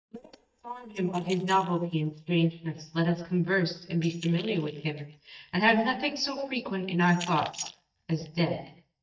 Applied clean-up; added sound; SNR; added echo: neural mask model DeepFilterNet 3.